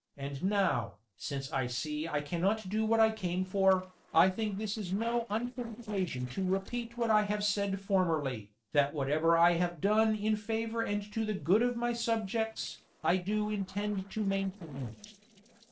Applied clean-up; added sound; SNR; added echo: neural separator model SepFormer DNS4.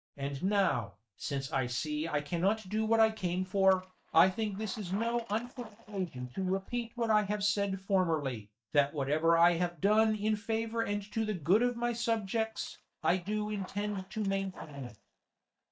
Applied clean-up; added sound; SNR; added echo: neural mask model DeepFilterNet 3.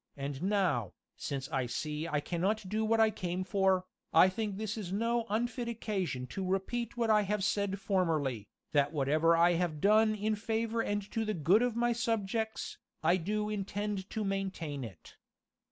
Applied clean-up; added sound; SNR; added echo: none; none; none; none.